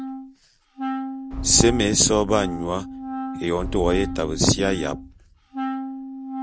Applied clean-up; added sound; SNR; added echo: none; Boom + Wind instrument, woodwind instrument; 6 dB; none.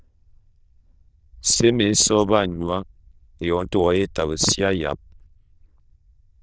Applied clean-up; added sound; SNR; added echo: neural diffusion model UNIVERSE++.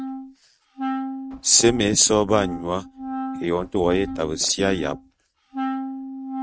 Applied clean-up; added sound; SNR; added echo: neural mask model RNNoise.